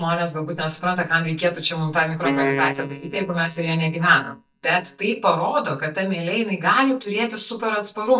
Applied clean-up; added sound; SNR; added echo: neural mask model DeepFilterNet 3.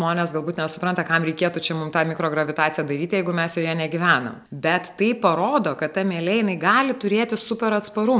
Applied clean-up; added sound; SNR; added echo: none; none; none; none.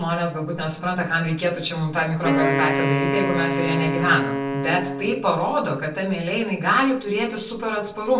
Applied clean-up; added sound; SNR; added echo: none; Wind instrument, woodwind instrument; 1 dB; reverberation time 0.3 s.